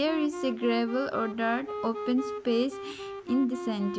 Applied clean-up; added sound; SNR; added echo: none; Wind instrument, woodwind instrument; 8 dB; none.